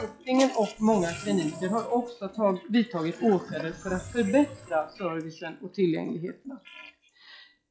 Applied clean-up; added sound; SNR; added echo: classical method log-MMSE.